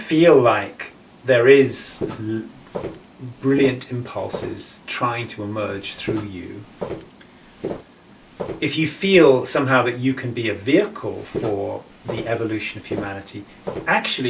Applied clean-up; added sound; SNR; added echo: none; Walk, footsteps; 13 dB; none.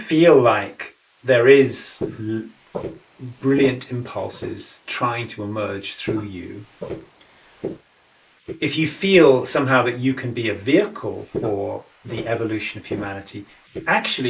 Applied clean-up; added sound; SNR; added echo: neural mask model Resemble Enhance denoiser.